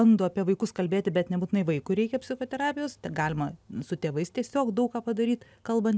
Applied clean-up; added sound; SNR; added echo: none; none; none; none.